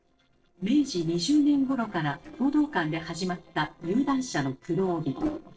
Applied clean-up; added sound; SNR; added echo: neural separator model SepFormer DNS4.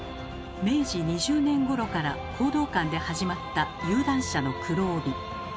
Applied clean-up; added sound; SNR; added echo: none; none; none; none.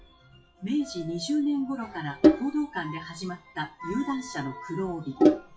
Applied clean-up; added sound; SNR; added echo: classical method WPE with log-MMSE.